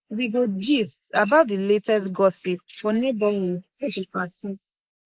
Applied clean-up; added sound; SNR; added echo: neural mask model Resemble Enhance denoiser.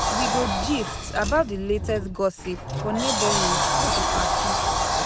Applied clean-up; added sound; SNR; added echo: none; Sliding door; -3 dB; none.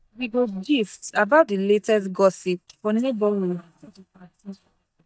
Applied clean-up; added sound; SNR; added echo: neural mask model DeepFilterNet 3.